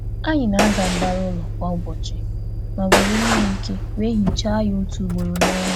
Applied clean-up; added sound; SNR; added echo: none; Motor vehicle (road) + Gunshot, gunfire; 0 dB; none.